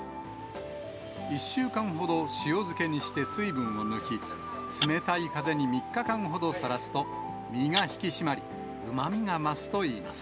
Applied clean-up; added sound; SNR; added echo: none; Tap / Glass; 7 dB; none.